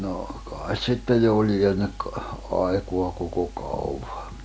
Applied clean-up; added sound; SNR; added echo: none; none; none; none.